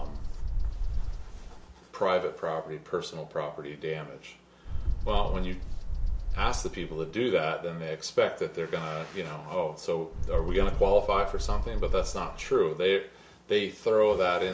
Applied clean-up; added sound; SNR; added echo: none; Bird; 3 dB; none.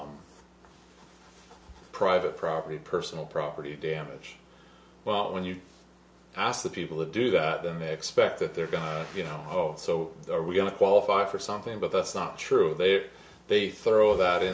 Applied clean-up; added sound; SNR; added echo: none; none; none; none.